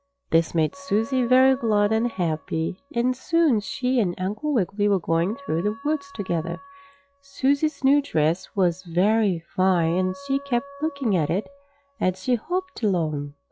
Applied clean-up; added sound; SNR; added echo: classical method log-MMSE.